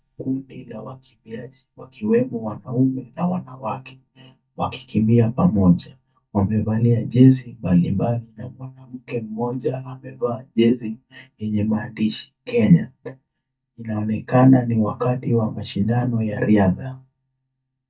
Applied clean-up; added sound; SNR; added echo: neural mask model DeepFilterNet 3.